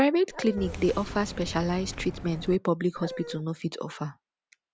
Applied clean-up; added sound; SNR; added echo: none; Dog + Subway, metro, underground; 10 dB; none.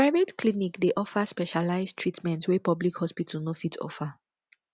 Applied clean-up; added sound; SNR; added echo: none; none; none; none.